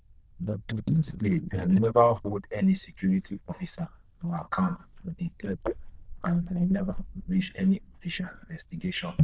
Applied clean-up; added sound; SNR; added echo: neural diffusion model UNIVERSE++.